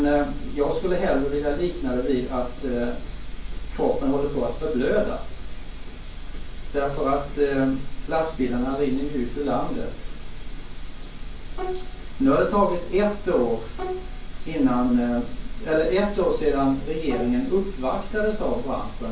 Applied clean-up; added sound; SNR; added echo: none; Bowed string instrument; 12 dB; reverberation time 0.3 s.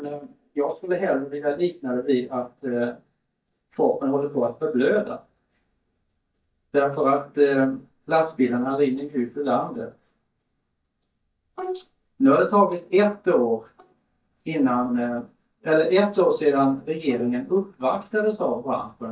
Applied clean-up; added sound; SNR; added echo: neural mask model DeepFilterNet 3.